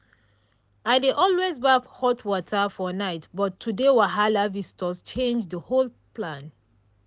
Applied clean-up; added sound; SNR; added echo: none; none; none; none.